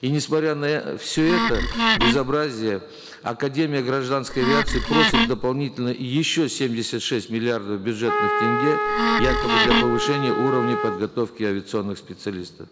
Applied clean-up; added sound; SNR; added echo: none; Wood + Trumpet; -2 dB; none.